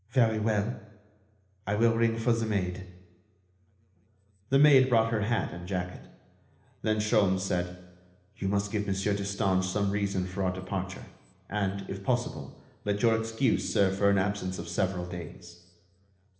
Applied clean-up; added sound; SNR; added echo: none; none; none; reverberation time 1.0 s.